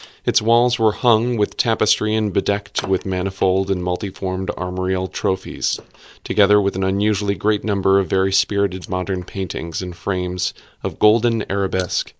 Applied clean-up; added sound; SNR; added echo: neural mask model Resemble Enhance denoiser.